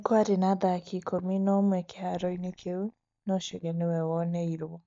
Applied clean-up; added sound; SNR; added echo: neural mask model DeepFilterNet 3.